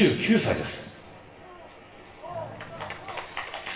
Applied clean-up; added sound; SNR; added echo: none; Animal; 19 dB; reverberation time 1.0 s.